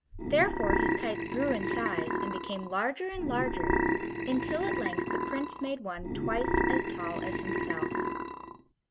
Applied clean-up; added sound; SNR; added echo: none; Burping, eructation; -3 dB; none.